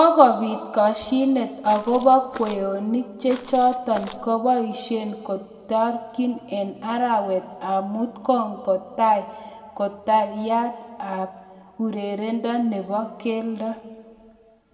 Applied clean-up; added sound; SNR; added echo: none; Walk, footsteps; 16 dB; reverberation time 1.5 s.